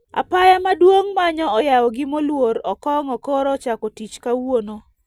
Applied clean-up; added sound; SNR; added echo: none; none; none; none.